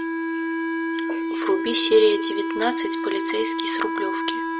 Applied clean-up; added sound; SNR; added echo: none; Wind instrument, woodwind instrument; 2 dB; none.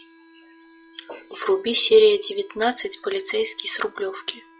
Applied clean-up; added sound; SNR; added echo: classical method log-MMSE.